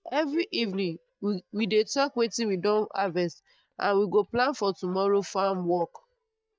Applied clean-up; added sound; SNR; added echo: neural mask model DeepFilterNet 3.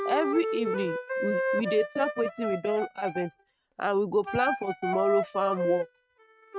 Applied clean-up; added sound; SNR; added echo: neural mask model RNNoise.